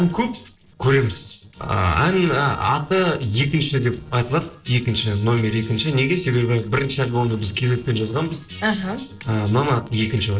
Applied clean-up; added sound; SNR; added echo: neural separator model SepFormer DNS4.